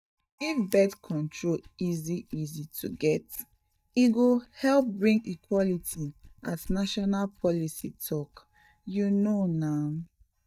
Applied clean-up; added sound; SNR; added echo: neural mask model DeepFilterNet 3.